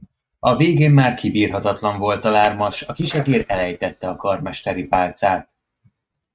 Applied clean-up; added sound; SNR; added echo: neural mask model RNNoise.